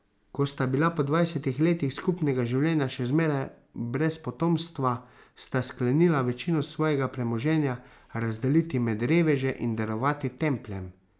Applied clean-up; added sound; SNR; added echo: none; none; none; none.